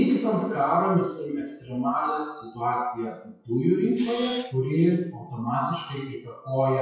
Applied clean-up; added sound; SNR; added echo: classical method WPE with log-MMSE.